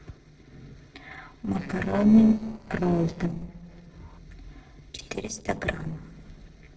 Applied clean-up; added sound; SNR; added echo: neural separator model SepFormer DNS4.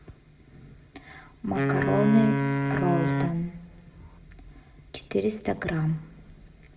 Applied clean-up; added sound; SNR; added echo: none; Wind instrument, woodwind instrument; -2 dB; reverberation time 0.8 s.